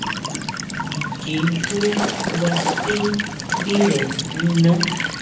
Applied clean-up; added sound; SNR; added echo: none; Walk, footsteps / Stream / Trickle, dribble / Chirp, tweet; 2 dB; reverberation time 0.6 s.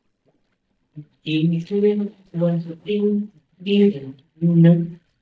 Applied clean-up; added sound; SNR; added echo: neural mask model DeepFilterNet 3.